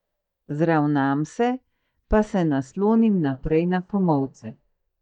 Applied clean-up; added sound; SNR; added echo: neural mask model DeepFilterNet 3.